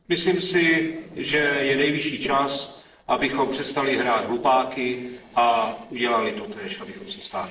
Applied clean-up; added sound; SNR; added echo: neural separator model SepFormer DNS4.